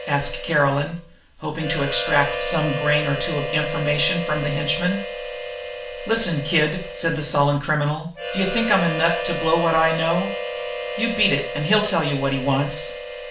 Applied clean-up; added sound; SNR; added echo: none; Harmonica; 6 dB; reverberation time 0.4 s.